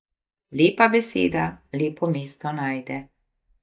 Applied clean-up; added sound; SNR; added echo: neural mask model DeepFilterNet 3.